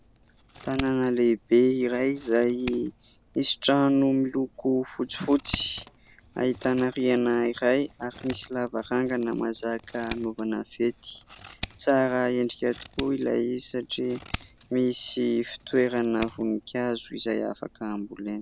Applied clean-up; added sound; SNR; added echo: none; Scissors; 10 dB; none.